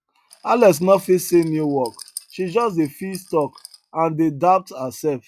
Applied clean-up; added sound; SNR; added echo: classical method log-MMSE.